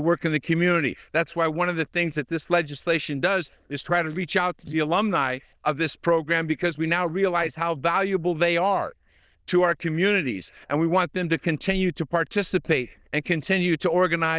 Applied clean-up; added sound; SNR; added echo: neural diffusion model UNIVERSE++.